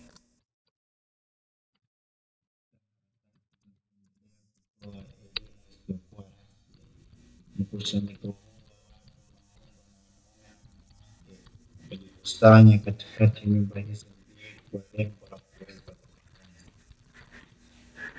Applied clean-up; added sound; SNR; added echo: neural mask model DeepFilterNet 3.